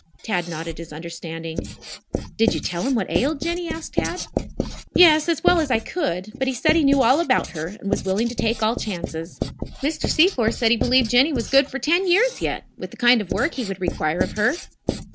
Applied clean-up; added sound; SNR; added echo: none; Writing; 7 dB; none.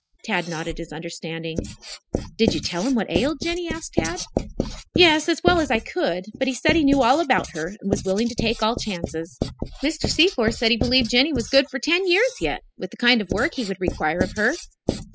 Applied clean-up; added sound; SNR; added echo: classical method spectral subtraction.